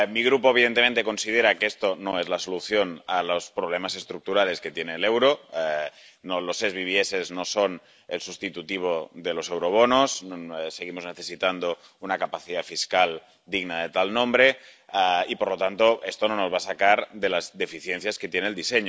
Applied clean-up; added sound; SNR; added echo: none; none; none; none.